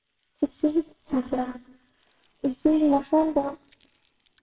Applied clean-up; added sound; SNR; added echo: neural separator model SepFormer WHAMR!.